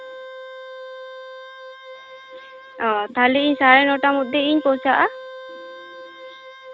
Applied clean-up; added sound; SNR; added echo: none; Wind instrument, woodwind instrument; 15 dB; none.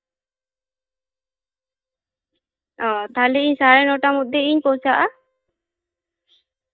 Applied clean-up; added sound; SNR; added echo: neural mask model DeepFilterNet 3.